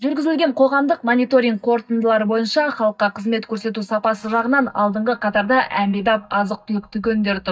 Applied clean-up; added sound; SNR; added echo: neural mask model DeepFilterNet 3.